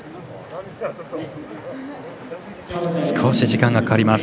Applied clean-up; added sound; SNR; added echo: none; none; none; none.